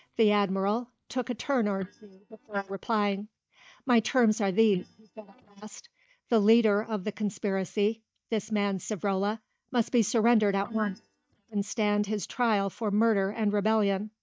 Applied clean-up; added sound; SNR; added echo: neural mask model DeepFilterNet 3.